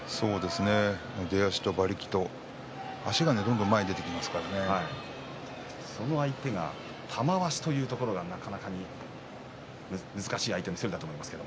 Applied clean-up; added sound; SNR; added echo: none; none; none; none.